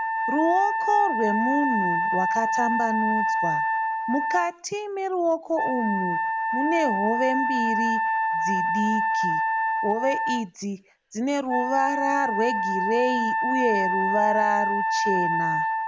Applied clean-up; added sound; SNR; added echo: none; Wind instrument, woodwind instrument; -2 dB; none.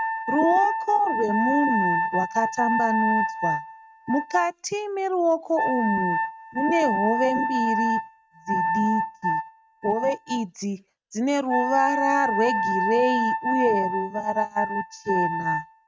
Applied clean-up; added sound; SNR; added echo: neural mask model RNNoise.